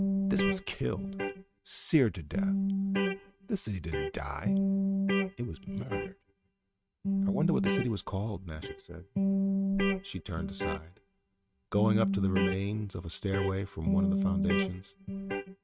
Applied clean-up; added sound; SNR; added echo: neural mask model RNNoise.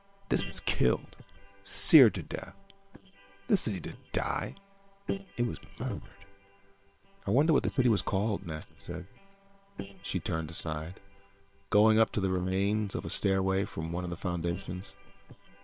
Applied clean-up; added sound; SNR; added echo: neural separator model SepFormer WHAM!.